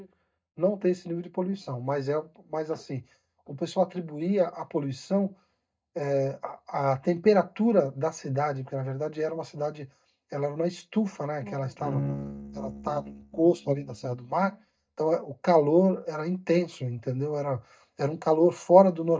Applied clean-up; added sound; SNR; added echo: neural mask model DeepFilterNet 3.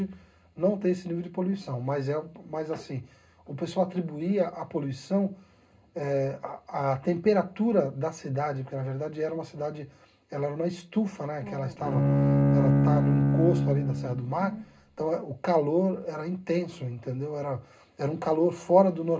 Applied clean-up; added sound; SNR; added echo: none; Bowed string instrument; -4 dB; reverberation time 0.2 s.